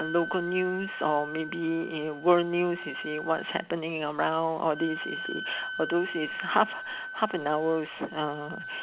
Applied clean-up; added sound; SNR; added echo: none; Wind instrument, woodwind instrument; 10 dB; none.